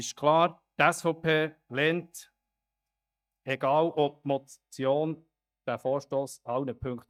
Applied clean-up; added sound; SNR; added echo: neural mask model DeepFilterNet 3.